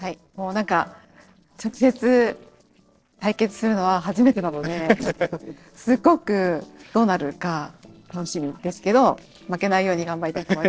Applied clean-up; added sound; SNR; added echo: neural separator model SepFormer DNS4.